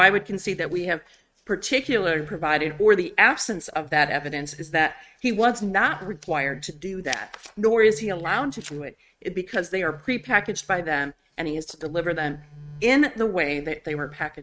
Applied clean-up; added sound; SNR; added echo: neural mask model RNNoise.